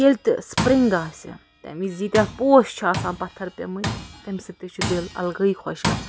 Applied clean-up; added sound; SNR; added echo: none; Tools; 9 dB; none.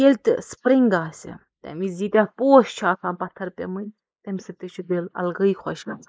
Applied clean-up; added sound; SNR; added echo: neural mask model Resemble Enhance denoiser.